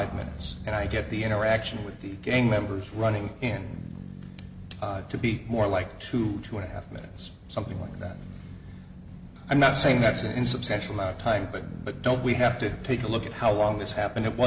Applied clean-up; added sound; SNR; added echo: none; Bass guitar; 18 dB; none.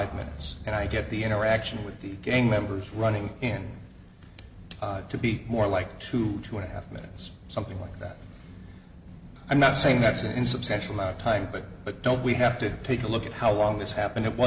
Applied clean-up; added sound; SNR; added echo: none; none; none; none.